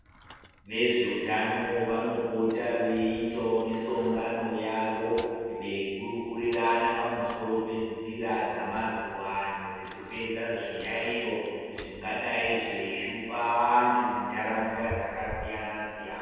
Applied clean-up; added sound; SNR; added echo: none; Bicycle; 20 dB; reverberation time 2.1 s.